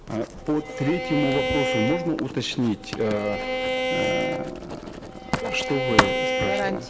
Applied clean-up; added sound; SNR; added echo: none; Bowed string instrument + Writing; 0 dB; none.